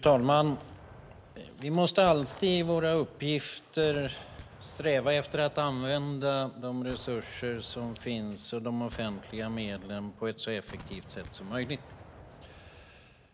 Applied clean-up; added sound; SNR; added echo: none; Gunshot, gunfire; 19 dB; none.